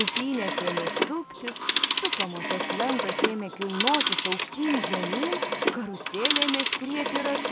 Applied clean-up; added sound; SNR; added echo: none; Telephone; -5 dB; none.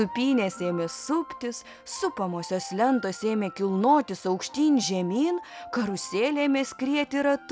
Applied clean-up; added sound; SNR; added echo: none; none; none; none.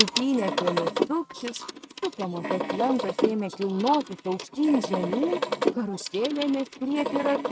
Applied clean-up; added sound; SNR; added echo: neural mask model RNNoise.